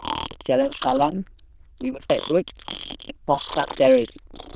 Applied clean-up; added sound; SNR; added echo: neural diffusion model UNIVERSE++.